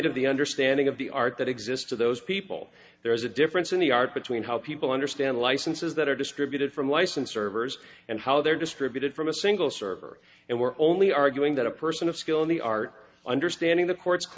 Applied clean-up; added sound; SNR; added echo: none; none; none; none.